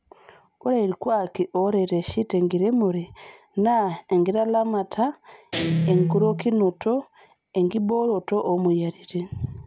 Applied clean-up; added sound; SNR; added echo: none; Guitar; 4 dB; none.